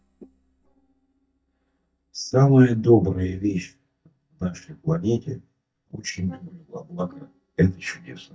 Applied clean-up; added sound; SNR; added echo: neural mask model DeepFilterNet 3.